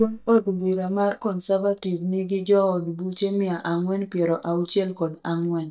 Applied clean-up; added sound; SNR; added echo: neural mask model DeepFilterNet 3.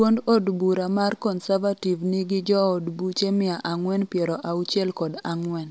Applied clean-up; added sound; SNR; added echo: none; none; none; none.